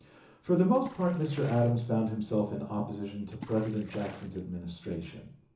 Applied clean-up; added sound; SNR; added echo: none; Water / Splash, splatter; 20 dB; reverberation time 0.7 s.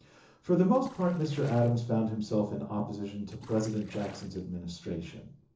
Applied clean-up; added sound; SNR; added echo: neural separator model SepFormer DNS4.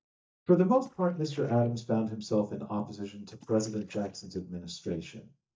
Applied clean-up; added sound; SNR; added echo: neural mask model DeepFilterNet 3.